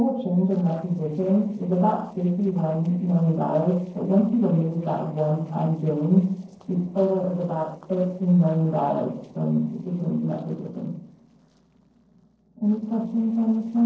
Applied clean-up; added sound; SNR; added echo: neural separator model SepFormer DNS4.